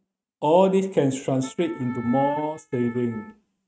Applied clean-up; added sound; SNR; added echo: neural mask model RNNoise.